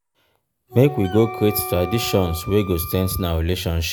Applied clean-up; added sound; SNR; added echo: none; Wind instrument, woodwind instrument + Wind instrument, woodwind instrument; 13 dB; none.